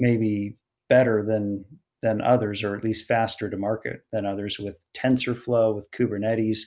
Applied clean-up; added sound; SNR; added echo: none; none; none; none.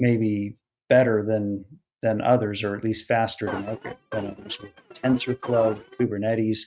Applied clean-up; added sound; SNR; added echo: neural mask model RNNoise.